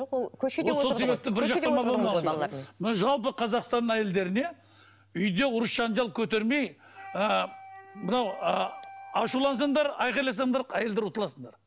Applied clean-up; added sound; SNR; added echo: none; Wind instrument, woodwind instrument; 18 dB; none.